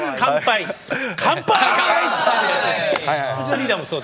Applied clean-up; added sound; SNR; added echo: none; none; none; none.